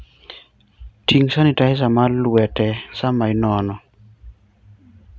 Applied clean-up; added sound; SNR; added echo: none; none; none; none.